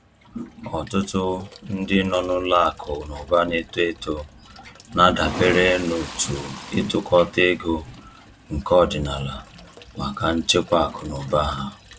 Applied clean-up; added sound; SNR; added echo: none; Toilet flush; 17 dB; none.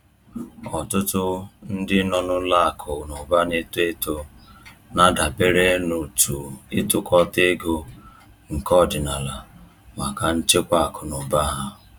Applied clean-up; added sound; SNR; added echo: none; none; none; none.